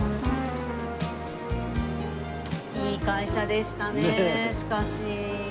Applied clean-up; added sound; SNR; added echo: none; none; none; none.